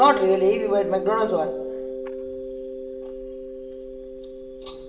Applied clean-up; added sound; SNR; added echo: none; Mallet percussion; 6 dB; reverberation time 1.3 s.